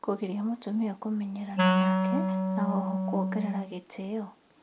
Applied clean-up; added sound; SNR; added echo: none; Wind instrument, woodwind instrument; -4 dB; none.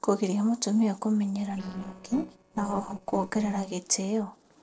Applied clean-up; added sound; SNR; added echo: neural separator model SepFormer DNS4.